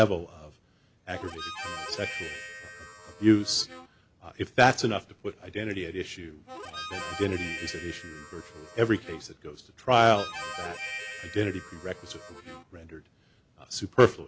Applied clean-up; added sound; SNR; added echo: none; Harmonica; 11 dB; none.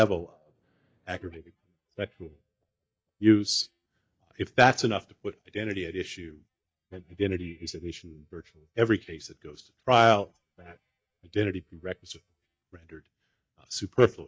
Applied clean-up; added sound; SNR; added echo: neural mask model DeepFilterNet 3.